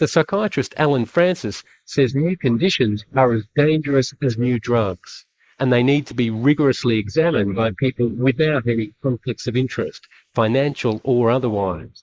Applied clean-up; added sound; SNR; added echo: neural mask model Resemble Enhance denoiser.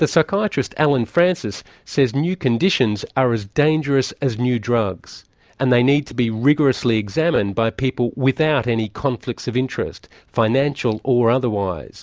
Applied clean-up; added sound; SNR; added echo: none; none; none; none.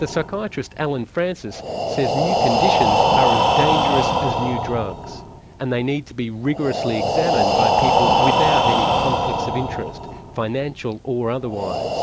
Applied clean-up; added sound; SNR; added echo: none; Breathing; -4 dB; none.